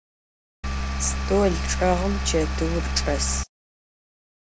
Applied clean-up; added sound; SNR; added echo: none; Engine; -1 dB; none.